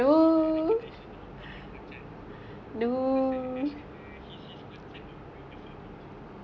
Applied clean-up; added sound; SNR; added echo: none; none; none; none.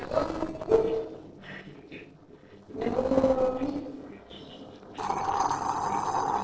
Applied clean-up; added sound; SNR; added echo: neural separator model SepFormer DNS4.